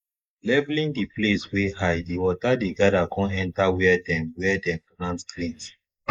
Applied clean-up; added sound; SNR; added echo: neural mask model Resemble Enhance denoiser.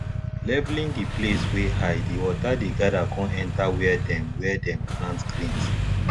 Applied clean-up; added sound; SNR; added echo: none; Idling / Motorcycle + Engine starting; -1 dB; none.